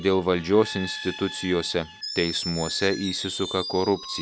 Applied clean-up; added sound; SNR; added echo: none; Screech; 11 dB; none.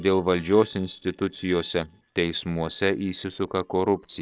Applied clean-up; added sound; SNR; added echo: neural separator model SepFormer DNS4.